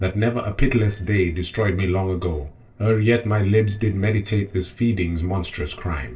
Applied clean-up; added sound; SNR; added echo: neural separator model SepFormer DNS4.